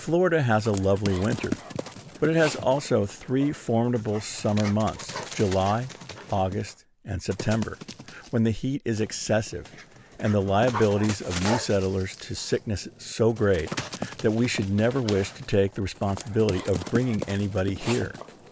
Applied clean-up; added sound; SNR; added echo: none; Dog; 12 dB; none.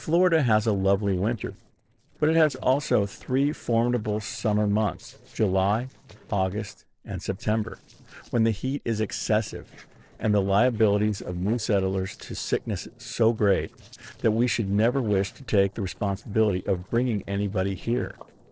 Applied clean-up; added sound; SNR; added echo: neural separator model SepFormer DNS4.